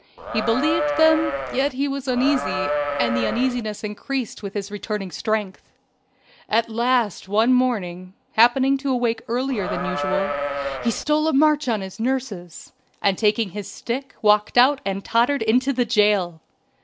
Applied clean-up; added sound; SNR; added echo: none; Livestock, farm animals, working animals; 3 dB; none.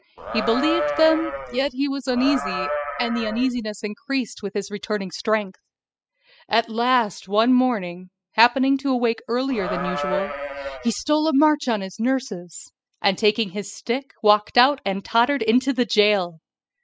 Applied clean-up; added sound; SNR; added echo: classical method spectral subtraction.